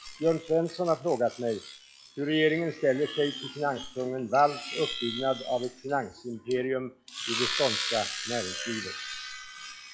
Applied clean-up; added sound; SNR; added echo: classical method log-MMSE.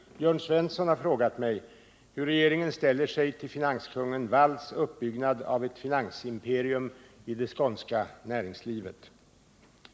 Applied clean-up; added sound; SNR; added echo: none; none; none; none.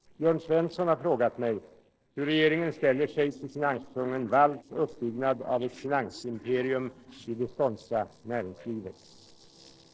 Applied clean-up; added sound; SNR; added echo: neural separator model SepFormer DNS4.